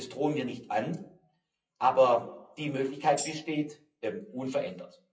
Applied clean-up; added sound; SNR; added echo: classical method WPE with log-MMSE.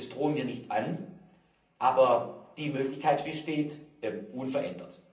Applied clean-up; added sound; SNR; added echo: none; Tambourine; 12 dB; reverberation time 0.6 s.